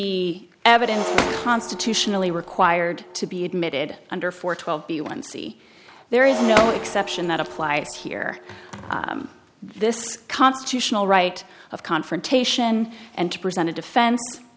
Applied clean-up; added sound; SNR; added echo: none; Shatter; 7 dB; none.